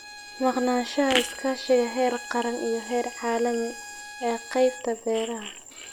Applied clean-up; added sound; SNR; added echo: none; Bowed string instrument; 15 dB; none.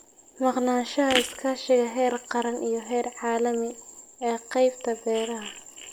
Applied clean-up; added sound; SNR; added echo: none; none; none; none.